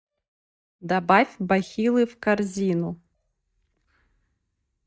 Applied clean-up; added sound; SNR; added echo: neural mask model DeepFilterNet 3.